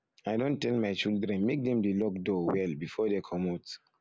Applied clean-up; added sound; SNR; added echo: none; none; none; none.